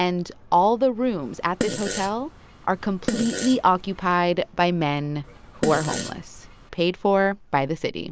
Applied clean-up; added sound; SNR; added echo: none; Fart; 9 dB; none.